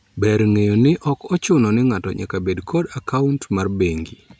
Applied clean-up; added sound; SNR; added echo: none; none; none; none.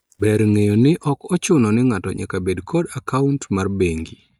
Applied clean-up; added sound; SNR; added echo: neural mask model DeepFilterNet 3.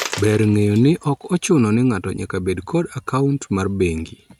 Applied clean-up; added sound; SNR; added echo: neural mask model RNNoise.